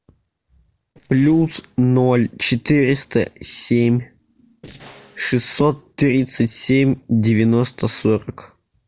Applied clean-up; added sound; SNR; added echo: neural separator model SepFormer DNS4.